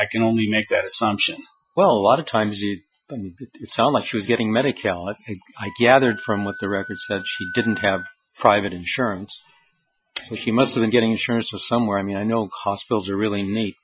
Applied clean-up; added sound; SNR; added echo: classical method Wiener filter.